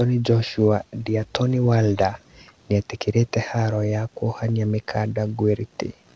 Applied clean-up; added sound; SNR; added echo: none; none; none; none.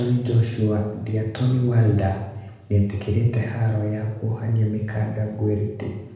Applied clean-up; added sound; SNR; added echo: none; none; none; reverberation time 1.0 s.